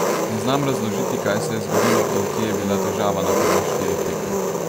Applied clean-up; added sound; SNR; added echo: none; Engine; -4 dB; none.